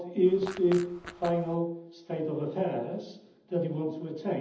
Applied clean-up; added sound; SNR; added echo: none; Fart; 15 dB; reverberation time 0.8 s.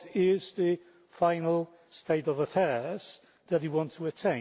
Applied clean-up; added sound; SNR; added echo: none; none; none; none.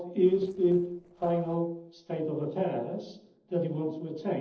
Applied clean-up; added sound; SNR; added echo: neural separator model SepFormer DNS4.